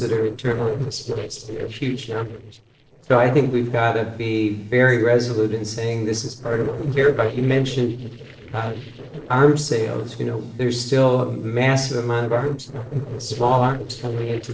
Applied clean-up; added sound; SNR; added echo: neural separator model SepFormer DNS4.